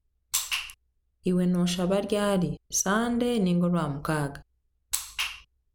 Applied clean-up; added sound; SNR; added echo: none; none; none; none.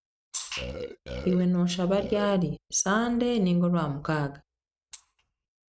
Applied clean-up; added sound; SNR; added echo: neural mask model RNNoise.